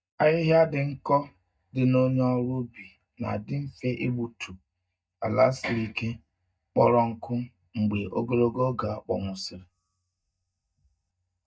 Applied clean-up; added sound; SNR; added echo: neural mask model DeepFilterNet 3.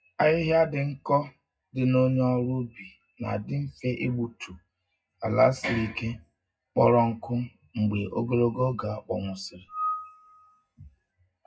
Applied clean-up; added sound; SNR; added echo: classical method WPE with log-MMSE.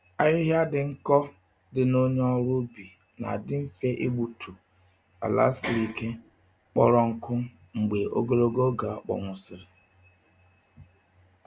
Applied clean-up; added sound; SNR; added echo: none; none; none; none.